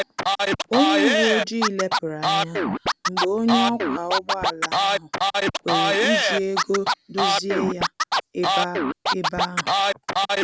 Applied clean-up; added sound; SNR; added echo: none; Scratching (performance technique); -4 dB; none.